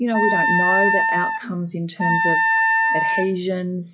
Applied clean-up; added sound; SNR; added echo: classical method log-MMSE.